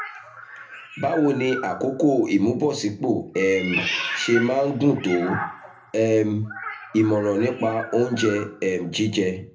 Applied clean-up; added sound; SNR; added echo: none; Meow; 11 dB; reverberation time 0.3 s.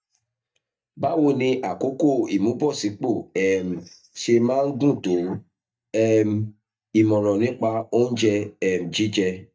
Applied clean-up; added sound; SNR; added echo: neural mask model DeepFilterNet 3.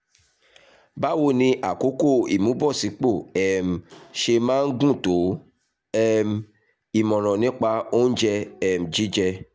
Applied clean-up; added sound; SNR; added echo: none; none; none; none.